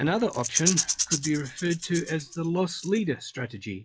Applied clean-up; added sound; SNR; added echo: classical method log-MMSE.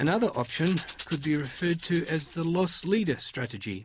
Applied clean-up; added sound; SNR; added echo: none; Rattle / Rattle (instrument); 4 dB; none.